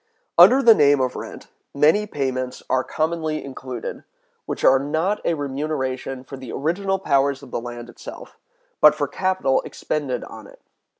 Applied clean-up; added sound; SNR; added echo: none; none; none; none.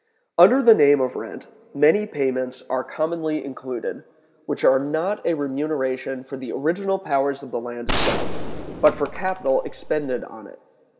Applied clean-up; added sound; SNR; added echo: none; Gunshot, gunfire; 2 dB; reverberation time 1.3 s.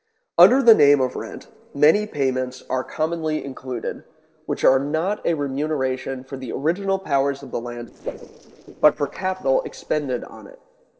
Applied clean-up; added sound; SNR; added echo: neural separator model SepFormer DNS4.